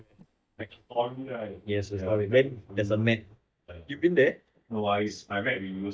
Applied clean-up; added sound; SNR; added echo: neural mask model DeepFilterNet 3.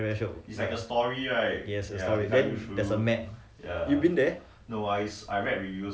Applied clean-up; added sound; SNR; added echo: none; none; none; none.